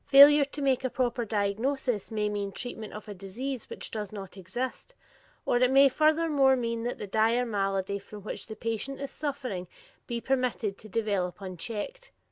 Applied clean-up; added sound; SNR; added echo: none; none; none; none.